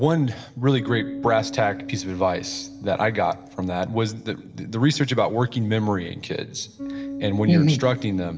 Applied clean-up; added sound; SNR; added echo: none; Bass guitar; 14 dB; reverberation time 1.8 s.